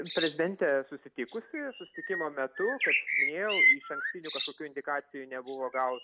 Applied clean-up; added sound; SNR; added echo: none; Bird; -2 dB; none.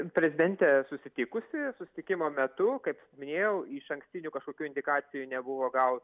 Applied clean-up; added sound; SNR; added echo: none; none; none; none.